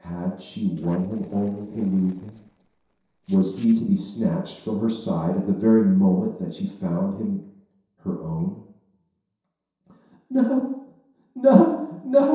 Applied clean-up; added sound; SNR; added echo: neural separator model SepFormer DNS4.